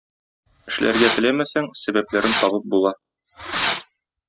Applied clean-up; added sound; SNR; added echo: classical method spectral subtraction.